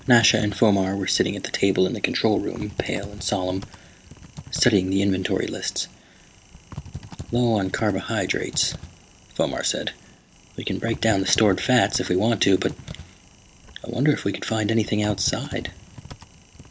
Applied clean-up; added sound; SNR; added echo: none; Typing; 17 dB; none.